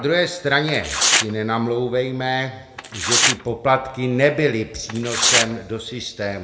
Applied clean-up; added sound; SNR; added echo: none; Tearing; 1 dB; reverberation time 1.3 s.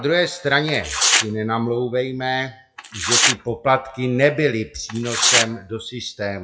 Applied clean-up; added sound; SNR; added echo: classical method WPE with log-MMSE.